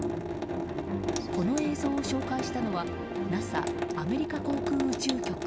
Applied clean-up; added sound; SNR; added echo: none; Sink (filling or washing) / Water tap, faucet; 2 dB; none.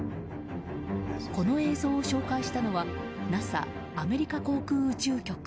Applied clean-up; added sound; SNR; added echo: none; none; none; none.